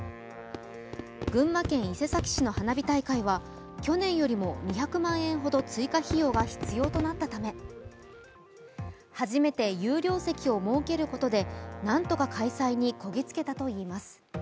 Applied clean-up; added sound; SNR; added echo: none; Wind instrument, woodwind instrument; 19 dB; none.